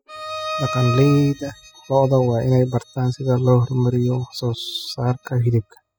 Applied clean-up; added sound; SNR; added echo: classical method spectral subtraction.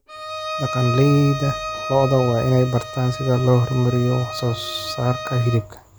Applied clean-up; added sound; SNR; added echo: none; Bowed string instrument; 10 dB; none.